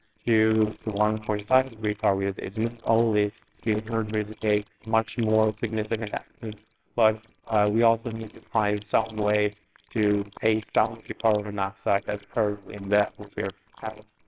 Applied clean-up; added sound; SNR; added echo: neural separator model SepFormer WHAMR!.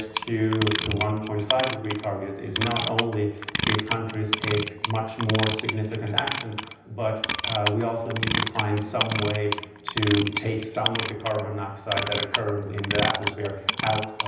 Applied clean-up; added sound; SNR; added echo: none; Clock; 3 dB; reverberation time 0.9 s.